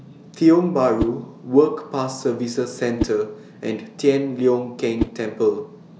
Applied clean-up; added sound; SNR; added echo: none; Whoosh, swoosh, swish; 12 dB; none.